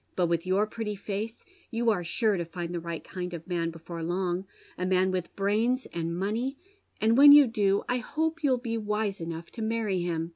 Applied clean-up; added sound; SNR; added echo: none; none; none; none.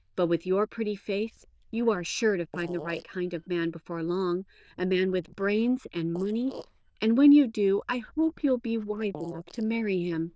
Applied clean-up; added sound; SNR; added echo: neural diffusion model UNIVERSE++.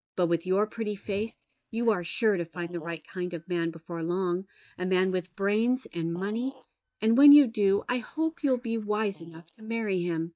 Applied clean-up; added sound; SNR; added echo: neural mask model DeepFilterNet 3.